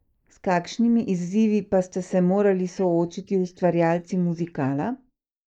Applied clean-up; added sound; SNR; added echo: neural mask model Resemble Enhance denoiser.